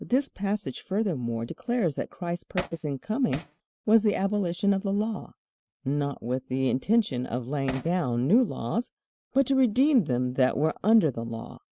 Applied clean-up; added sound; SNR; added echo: neural mask model RNNoise.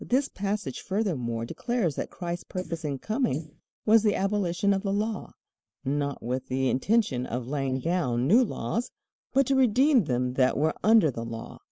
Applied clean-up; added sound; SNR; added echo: neural mask model Resemble Enhance denoiser.